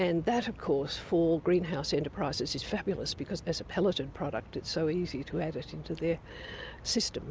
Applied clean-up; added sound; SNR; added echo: none; none; none; none.